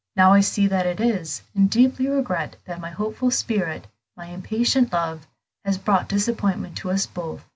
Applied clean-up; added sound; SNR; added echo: none; none; none; none.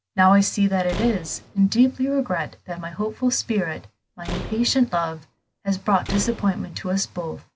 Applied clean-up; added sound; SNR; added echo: none; Slam; 13 dB; none.